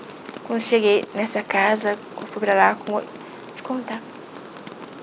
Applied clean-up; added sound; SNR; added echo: none; Rain; 14 dB; none.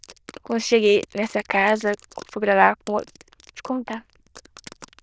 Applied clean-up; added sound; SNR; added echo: neural diffusion model UNIVERSE++.